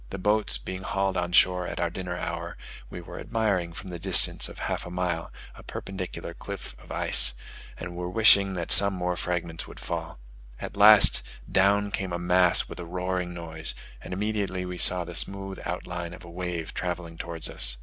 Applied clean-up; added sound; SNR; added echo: none; none; none; none.